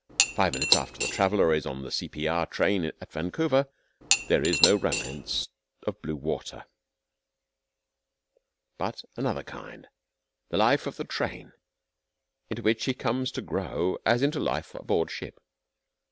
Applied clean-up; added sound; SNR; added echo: none; Cutlery, silverware / Dishes, pots, and pans; -1 dB; none.